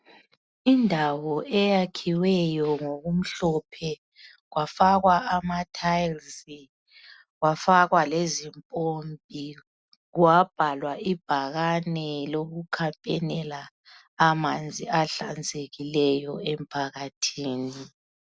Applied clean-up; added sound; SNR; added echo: none; none; none; none.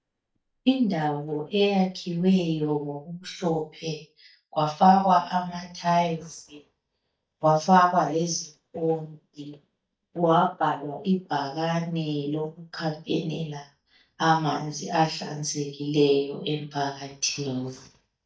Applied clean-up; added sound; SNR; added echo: neural mask model DeepFilterNet 3.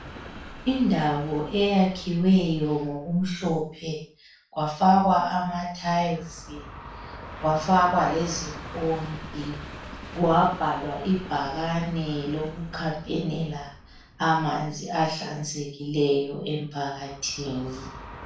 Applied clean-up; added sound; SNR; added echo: none; Train; 16 dB; reverberation time 0.4 s.